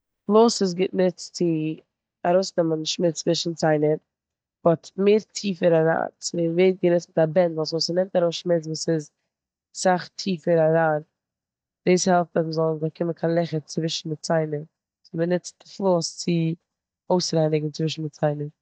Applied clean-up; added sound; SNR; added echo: neural mask model DeepFilterNet 3.